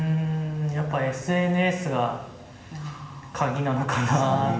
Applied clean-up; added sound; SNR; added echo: none; none; none; reverberation time 1.0 s.